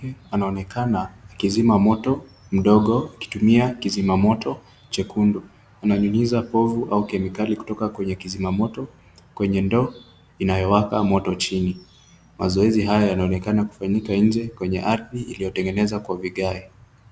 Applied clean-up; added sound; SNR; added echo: none; none; none; none.